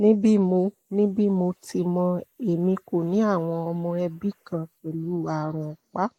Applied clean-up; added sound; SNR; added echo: neural mask model Resemble Enhance denoiser.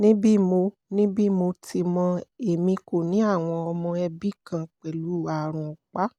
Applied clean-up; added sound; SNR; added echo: none; none; none; none.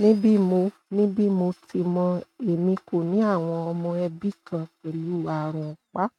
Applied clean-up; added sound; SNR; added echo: neural mask model RNNoise.